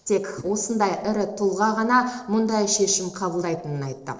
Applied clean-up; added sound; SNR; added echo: neural separator model SepFormer DNS4.